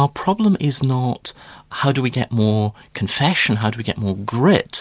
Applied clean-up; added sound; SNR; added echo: none; none; none; none.